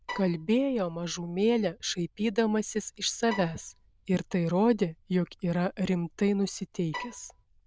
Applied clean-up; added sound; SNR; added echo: neural diffusion model UNIVERSE++.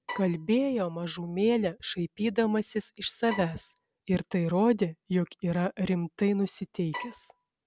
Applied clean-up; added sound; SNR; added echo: none; Bowed string instrument; 13 dB; none.